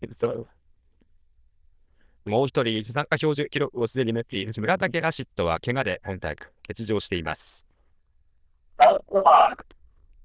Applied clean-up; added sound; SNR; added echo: neural diffusion model UNIVERSE++.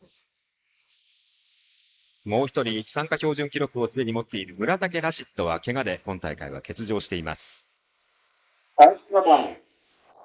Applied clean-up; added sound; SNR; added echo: neural mask model Resemble Enhance denoiser.